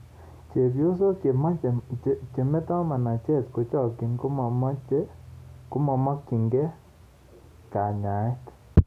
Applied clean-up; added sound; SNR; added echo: none; none; none; none.